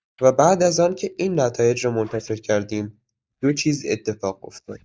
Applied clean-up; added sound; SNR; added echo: neural mask model DeepFilterNet 3.